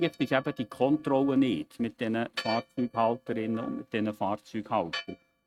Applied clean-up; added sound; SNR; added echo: neural mask model RNNoise.